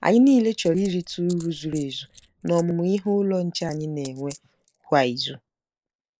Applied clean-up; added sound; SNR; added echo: neural mask model Resemble Enhance denoiser.